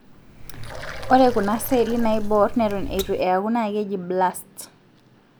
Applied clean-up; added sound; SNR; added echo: none; Water; 7 dB; none.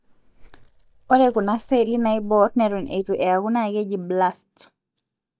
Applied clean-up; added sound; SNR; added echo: neural mask model DeepFilterNet 3.